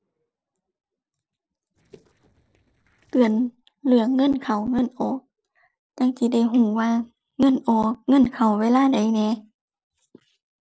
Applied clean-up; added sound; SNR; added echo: neural separator model SepFormer DNS4.